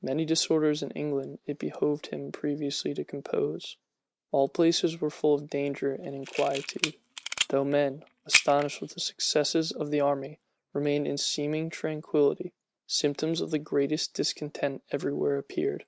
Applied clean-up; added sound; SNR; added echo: neural mask model RNNoise.